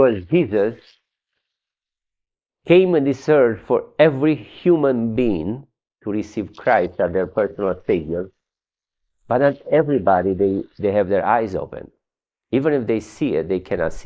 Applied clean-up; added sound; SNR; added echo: neural mask model Resemble Enhance denoiser.